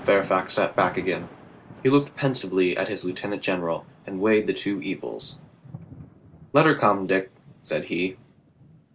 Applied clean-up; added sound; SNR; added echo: none; Thunder / Rain; 20 dB; none.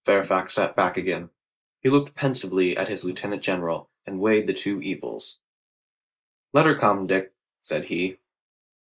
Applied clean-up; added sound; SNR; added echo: neural mask model Resemble Enhance denoiser.